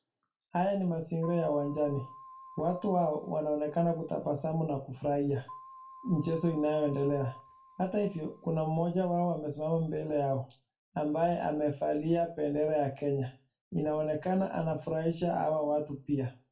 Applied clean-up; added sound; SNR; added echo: none; Keyboard (musical); 20 dB; reverberation time 0.3 s.